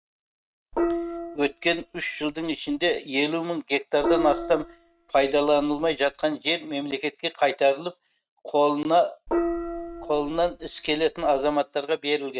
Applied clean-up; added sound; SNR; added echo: neural mask model RNNoise.